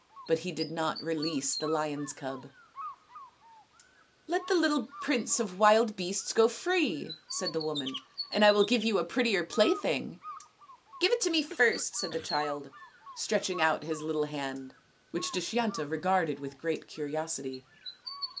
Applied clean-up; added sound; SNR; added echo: none; Cough + Bird; 14 dB; none.